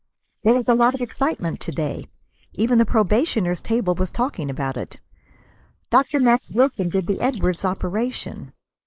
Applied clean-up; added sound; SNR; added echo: neural mask model Resemble Enhance denoiser.